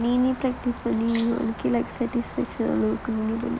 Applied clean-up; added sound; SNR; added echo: none; Rain + Rattle (instrument); 13 dB; none.